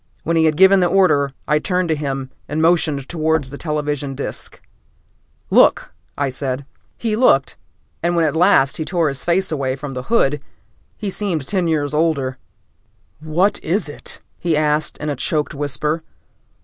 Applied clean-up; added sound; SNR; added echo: none; Knock; 19 dB; none.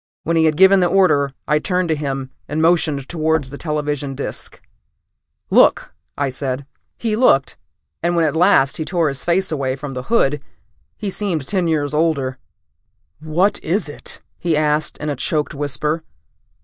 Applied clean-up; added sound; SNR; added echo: neural mask model DeepFilterNet 3.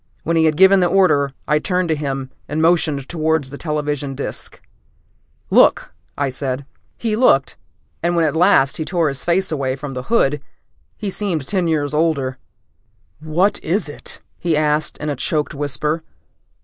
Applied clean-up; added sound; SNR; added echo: neural mask model Resemble Enhance denoiser.